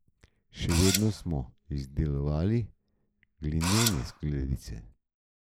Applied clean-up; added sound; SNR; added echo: neural mask model Resemble Enhance denoiser.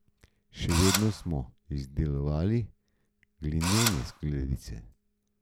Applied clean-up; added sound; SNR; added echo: none; Engine / Drill; 1 dB; none.